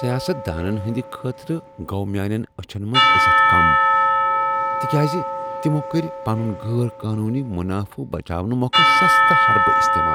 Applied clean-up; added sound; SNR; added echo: none; Church bell / Percussion; -5 dB; none.